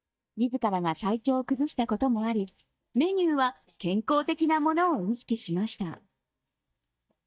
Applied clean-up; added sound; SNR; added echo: neural mask model DeepFilterNet 3.